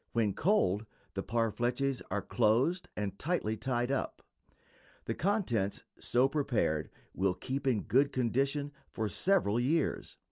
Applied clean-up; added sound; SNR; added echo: none; none; none; none.